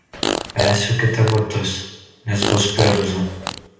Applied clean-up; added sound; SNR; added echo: none; Fart; 4 dB; reverberation time 0.8 s.